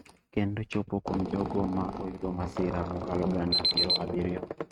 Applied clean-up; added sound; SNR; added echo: neural mask model RNNoise.